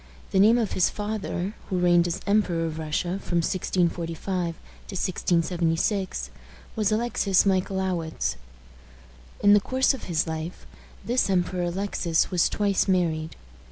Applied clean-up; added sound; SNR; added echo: none; none; none; none.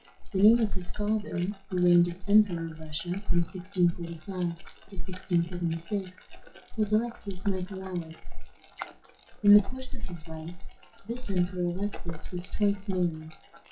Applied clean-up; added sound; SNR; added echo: classical method WPE with log-MMSE.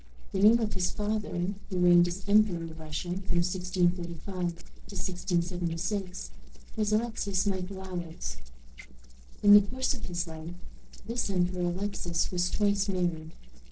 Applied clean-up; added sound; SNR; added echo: neural separator model SepFormer DNS4.